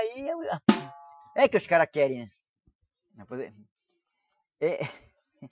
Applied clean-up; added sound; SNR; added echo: classical method Wiener filter.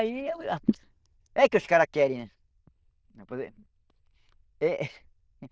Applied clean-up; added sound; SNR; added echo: neural diffusion model UNIVERSE++.